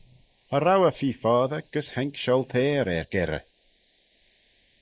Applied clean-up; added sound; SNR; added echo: neural mask model Resemble Enhance denoiser.